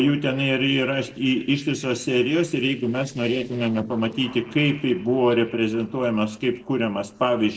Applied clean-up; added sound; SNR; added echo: neural separator model SepFormer DNS4.